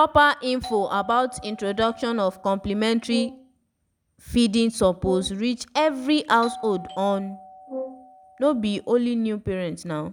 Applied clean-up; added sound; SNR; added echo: none; Brass instrument + Doorbell; 16 dB; none.